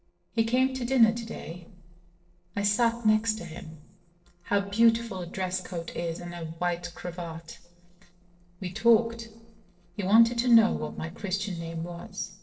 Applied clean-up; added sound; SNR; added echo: neural separator model SepFormer DNS4.